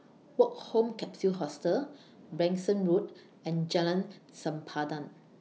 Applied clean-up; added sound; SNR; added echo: none; none; none; none.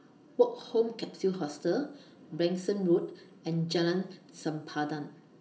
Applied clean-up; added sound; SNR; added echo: none; none; none; reverberation time 0.6 s.